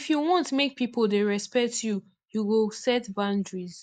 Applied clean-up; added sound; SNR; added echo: neural mask model Resemble Enhance denoiser.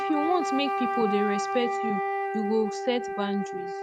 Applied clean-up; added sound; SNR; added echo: neural mask model RNNoise.